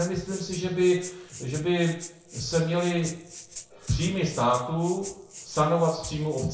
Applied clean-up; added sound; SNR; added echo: none; Rattle (instrument); 16 dB; reverberation time 0.6 s.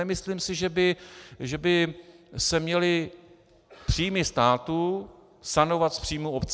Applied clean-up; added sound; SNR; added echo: none; none; none; none.